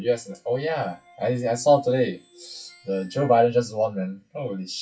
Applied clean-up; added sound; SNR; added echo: classical method WPE with log-MMSE.